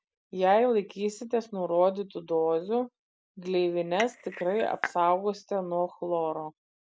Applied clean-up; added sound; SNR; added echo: none; Cutlery, silverware / Dishes, pots, and pans / Chink, clink; 9 dB; none.